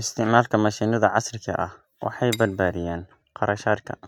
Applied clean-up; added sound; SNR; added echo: neural mask model RNNoise.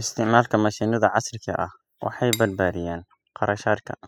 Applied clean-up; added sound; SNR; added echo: classical method spectral subtraction.